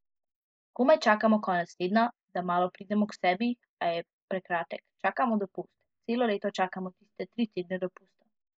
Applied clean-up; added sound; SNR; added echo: neural mask model Resemble Enhance denoiser.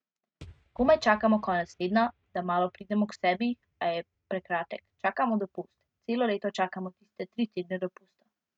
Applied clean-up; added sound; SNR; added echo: neural mask model RNNoise.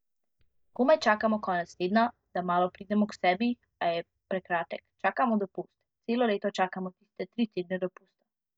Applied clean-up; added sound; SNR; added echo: neural mask model DeepFilterNet 3.